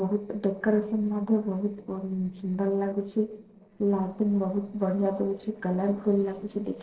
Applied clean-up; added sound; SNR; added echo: neural separator model SepFormer DNS4.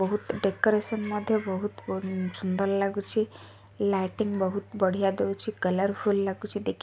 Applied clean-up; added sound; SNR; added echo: none; none; none; none.